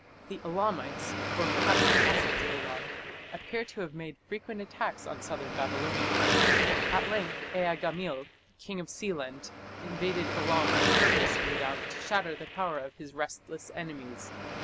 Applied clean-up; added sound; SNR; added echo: none; Car passing by / Traffic noise, roadway noise / Engine; -4 dB; none.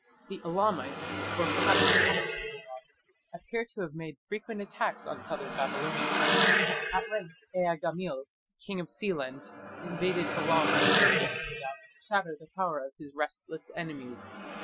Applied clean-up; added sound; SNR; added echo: classical method Wiener filter.